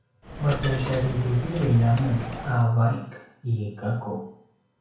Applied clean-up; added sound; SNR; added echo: none; Coin (dropping); 9 dB; reverberation time 0.6 s.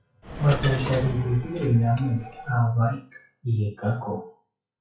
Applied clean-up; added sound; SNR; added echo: classical method WPE with log-MMSE.